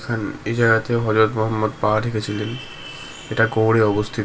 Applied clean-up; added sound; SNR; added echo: none; none; none; reverberation time 0.2 s.